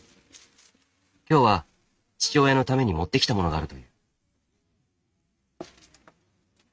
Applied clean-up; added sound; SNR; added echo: neural mask model RNNoise.